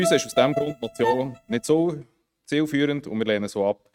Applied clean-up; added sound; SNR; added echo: neural mask model RNNoise.